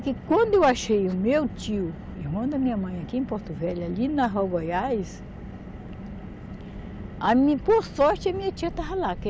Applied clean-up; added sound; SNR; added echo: none; Car; 12 dB; none.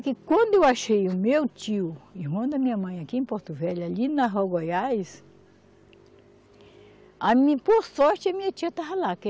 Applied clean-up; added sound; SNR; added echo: none; none; none; none.